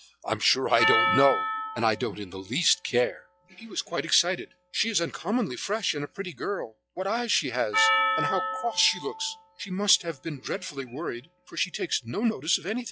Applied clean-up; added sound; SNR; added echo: classical method log-MMSE.